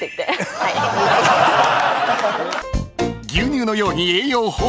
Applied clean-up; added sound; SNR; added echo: none; none; none; none.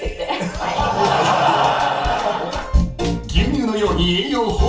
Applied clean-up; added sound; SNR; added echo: none; Drum kit; 15 dB; reverberation time 0.4 s.